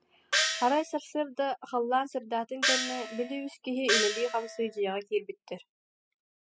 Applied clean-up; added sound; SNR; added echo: classical method spectral subtraction.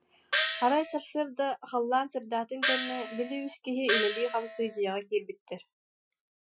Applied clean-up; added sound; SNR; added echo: classical method Wiener filter.